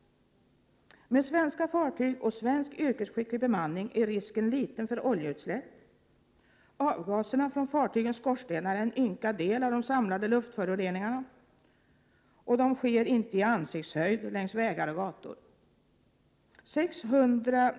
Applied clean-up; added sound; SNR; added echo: none; none; none; none.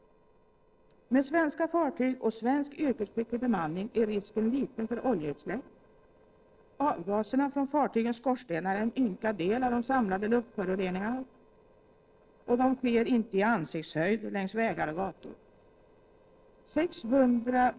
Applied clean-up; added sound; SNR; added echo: neural separator model SepFormer DNS4.